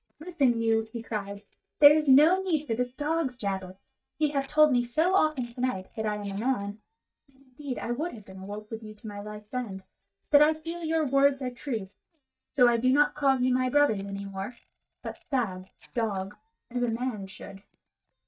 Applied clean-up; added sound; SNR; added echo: neural mask model DeepFilterNet 3.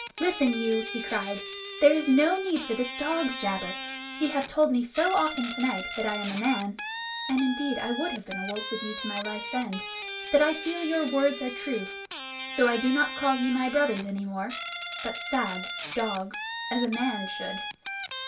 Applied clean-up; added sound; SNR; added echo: none; Guitar; 8 dB; reverberation time 0.2 s.